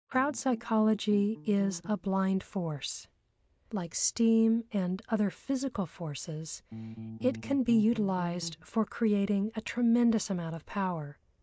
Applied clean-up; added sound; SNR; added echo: neural mask model DeepFilterNet 3.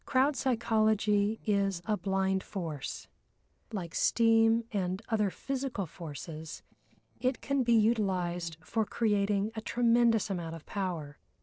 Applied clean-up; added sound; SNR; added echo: neural separator model SepFormer DNS4.